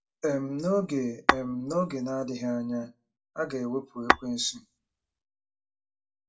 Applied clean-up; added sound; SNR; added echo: none; Tap / Glass; -1 dB; reverberation time 0.2 s.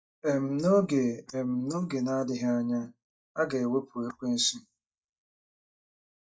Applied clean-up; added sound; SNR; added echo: neural mask model DeepFilterNet 3.